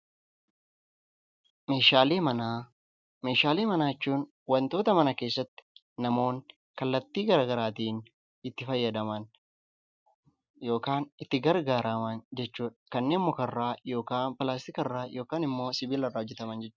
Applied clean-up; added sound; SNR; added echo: none; none; none; none.